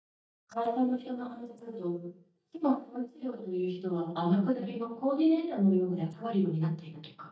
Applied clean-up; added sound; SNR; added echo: neural mask model DeepFilterNet 3.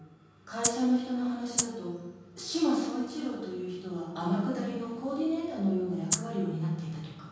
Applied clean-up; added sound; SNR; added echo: none; Rattle (instrument); 1 dB; reverberation time 1.3 s.